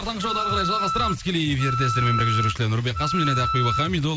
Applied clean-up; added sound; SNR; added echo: none; Wind instrument, woodwind instrument; 3 dB; none.